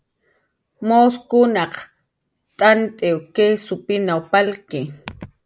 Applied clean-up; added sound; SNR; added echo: none; none; none; none.